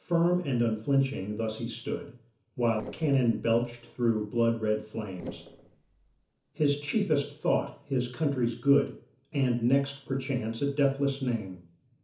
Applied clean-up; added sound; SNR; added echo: neural separator model SepFormer DNS4.